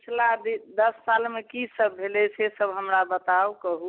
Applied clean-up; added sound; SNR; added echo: none; none; none; none.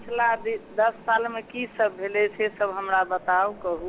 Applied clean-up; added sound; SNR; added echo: none; Mechanisms; 20 dB; none.